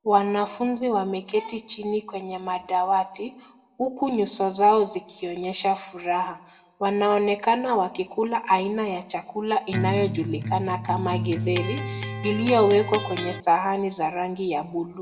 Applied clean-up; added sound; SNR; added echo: none; Electric guitar; 5 dB; reverberation time 0.5 s.